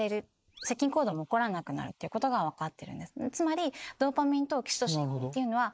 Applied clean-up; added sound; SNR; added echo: neural mask model Resemble Enhance denoiser.